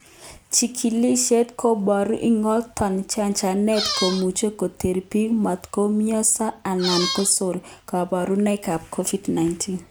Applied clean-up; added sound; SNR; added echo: none; Squeak; 4 dB; none.